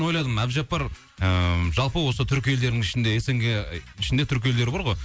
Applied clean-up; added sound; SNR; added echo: none; none; none; none.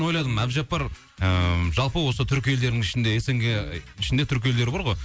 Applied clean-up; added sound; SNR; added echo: none; Brass instrument; 20 dB; none.